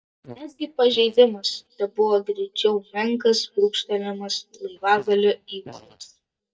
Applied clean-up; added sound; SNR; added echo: neural mask model DeepFilterNet 3.